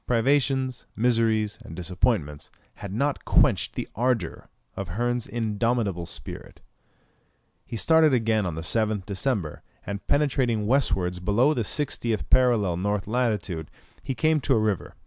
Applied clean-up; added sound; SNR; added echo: none; none; none; none.